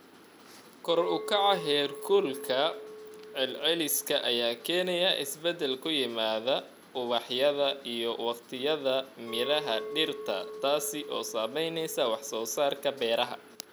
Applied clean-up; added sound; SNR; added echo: none; Chink, clink; 14 dB; none.